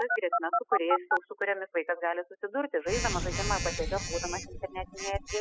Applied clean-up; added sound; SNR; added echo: classical method spectral subtraction.